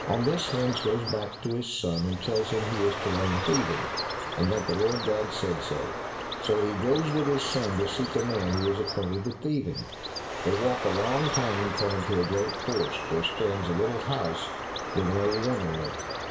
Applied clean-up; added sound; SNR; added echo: none; Bird; 5 dB; reverberation time 0.9 s.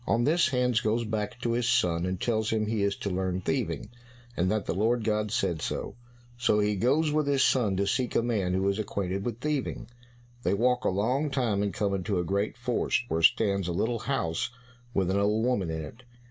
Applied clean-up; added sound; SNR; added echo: none; none; none; none.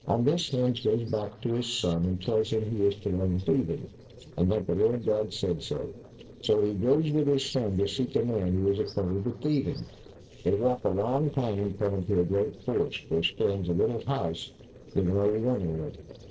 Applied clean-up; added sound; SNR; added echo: neural separator model SepFormer DNS4.